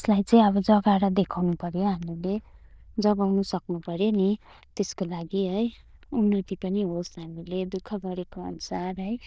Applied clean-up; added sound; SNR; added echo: neural diffusion model UNIVERSE++.